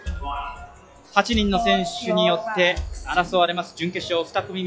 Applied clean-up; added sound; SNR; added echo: classical method log-MMSE.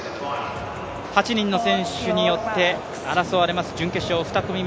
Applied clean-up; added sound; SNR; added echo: none; none; none; none.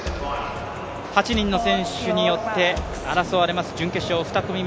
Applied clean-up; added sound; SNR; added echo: none; Wood; 13 dB; none.